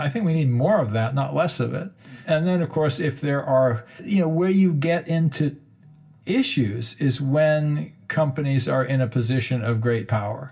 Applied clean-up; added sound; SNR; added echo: none; none; none; reverberation time 0.4 s.